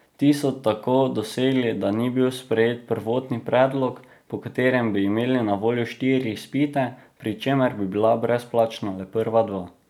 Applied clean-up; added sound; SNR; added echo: none; none; none; none.